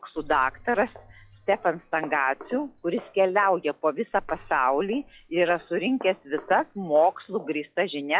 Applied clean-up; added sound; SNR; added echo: classical method log-MMSE.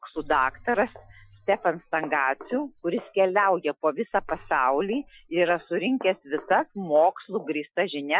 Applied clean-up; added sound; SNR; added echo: classical method Wiener filter.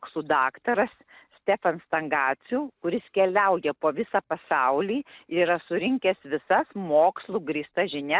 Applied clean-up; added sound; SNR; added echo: none; none; none; none.